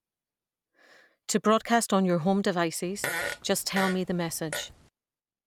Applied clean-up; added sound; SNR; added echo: none; Fart; 7 dB; none.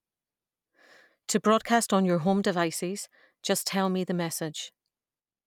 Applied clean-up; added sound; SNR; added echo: none; none; none; none.